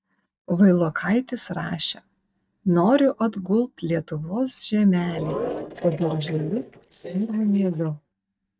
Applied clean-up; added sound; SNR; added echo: neural mask model DeepFilterNet 3.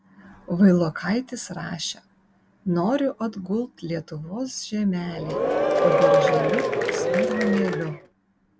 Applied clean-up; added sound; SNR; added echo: none; Applause / Crowd / Cheering; -4 dB; none.